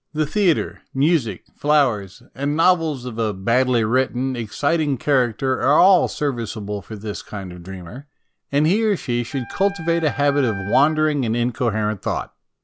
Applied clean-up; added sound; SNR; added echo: none; Wind instrument, woodwind instrument; 14 dB; none.